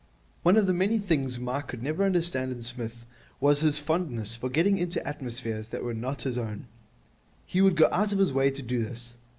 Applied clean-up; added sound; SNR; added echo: none; none; none; none.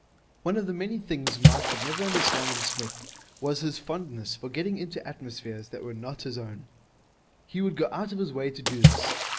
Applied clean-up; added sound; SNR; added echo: none; Water / Splash, splatter; -4 dB; none.